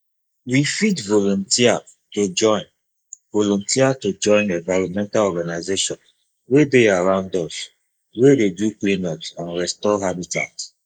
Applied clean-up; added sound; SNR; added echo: neural mask model Resemble Enhance denoiser.